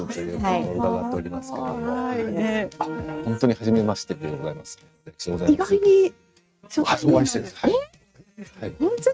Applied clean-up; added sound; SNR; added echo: neural mask model RNNoise.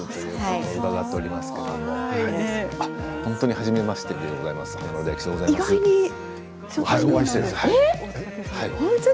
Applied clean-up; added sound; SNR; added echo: none; Wind instrument, woodwind instrument; 15 dB; none.